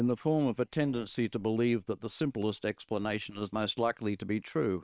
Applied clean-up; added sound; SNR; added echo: neural separator model SepFormer WHAM!.